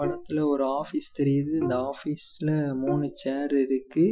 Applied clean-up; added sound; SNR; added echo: classical method Wiener filter.